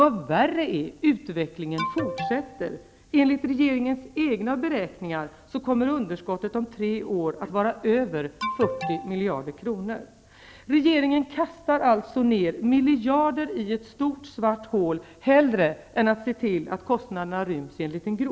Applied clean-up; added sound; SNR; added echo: none; Alarm; 9 dB; none.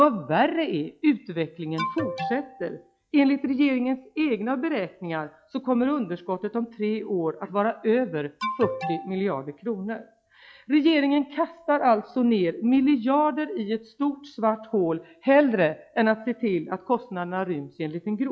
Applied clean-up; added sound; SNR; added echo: classical method log-MMSE.